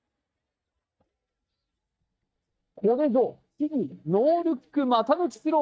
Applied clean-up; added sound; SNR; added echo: neural mask model DeepFilterNet 3.